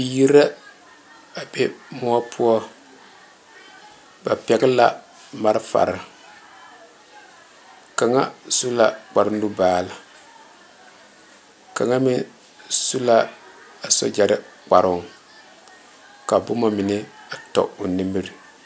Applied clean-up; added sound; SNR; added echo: none; none; none; none.